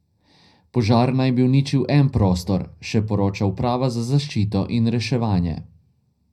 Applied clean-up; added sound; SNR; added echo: none; none; none; reverberation time 0.4 s.